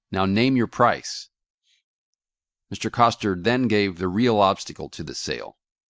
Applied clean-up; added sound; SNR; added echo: neural mask model Resemble Enhance denoiser.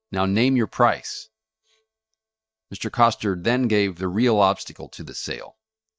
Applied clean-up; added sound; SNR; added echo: neural mask model DeepFilterNet 3.